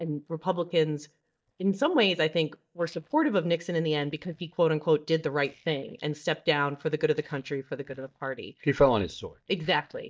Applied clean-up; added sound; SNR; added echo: neural mask model DeepFilterNet 3.